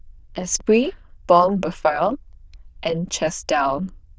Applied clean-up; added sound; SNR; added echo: neural diffusion model UNIVERSE++.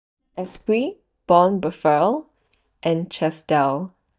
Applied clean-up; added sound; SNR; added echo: neural mask model DeepFilterNet 3.